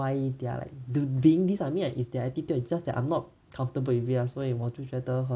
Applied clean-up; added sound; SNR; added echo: none; none; none; none.